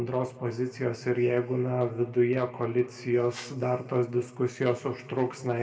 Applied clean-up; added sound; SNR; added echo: none; Whoosh, swoosh, swish; 20 dB; reverberation time 1.5 s.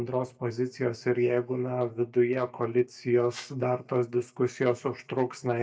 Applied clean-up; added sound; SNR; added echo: neural mask model DeepFilterNet 3.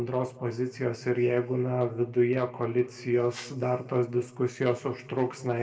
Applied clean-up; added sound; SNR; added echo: neural separator model SepFormer DNS4.